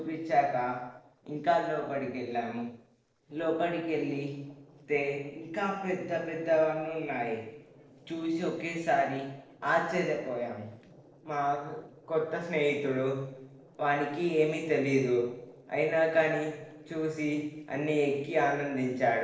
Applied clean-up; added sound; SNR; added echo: neural separator model SepFormer DNS4.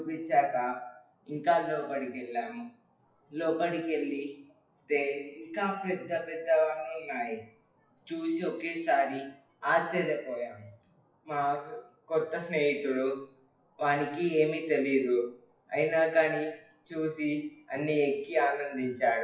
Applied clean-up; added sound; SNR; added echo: classical method WPE with log-MMSE.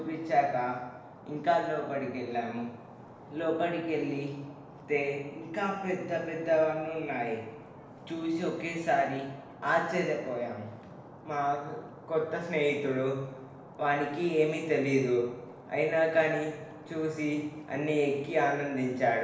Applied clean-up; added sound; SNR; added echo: none; Stream; 18 dB; reverberation time 0.9 s.